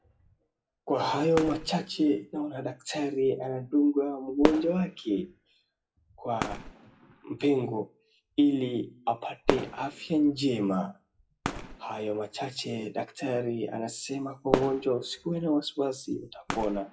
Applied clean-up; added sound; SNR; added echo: classical method WPE with log-MMSE.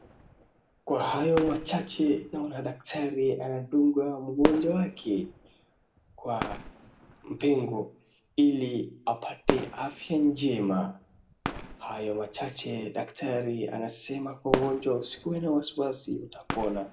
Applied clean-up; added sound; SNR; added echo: none; Fireworks; 9 dB; reverberation time 0.4 s.